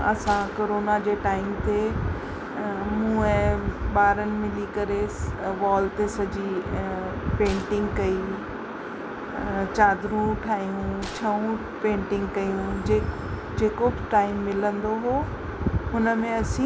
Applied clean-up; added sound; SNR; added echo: none; Gunshot, gunfire; 20 dB; none.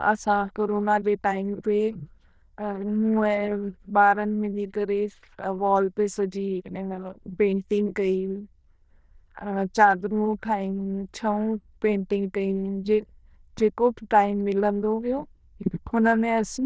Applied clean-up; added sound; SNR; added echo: neural diffusion model UNIVERSE++.